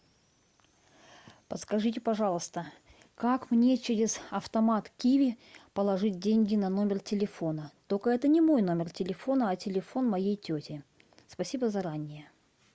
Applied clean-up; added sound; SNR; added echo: none; none; none; none.